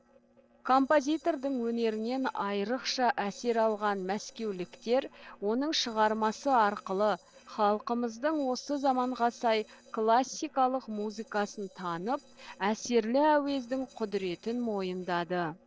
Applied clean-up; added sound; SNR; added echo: neural separator model SepFormer DNS4.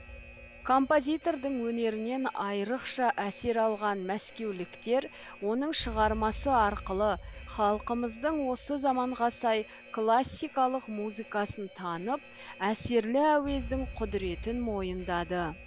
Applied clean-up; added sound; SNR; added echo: none; Alarm; 15 dB; none.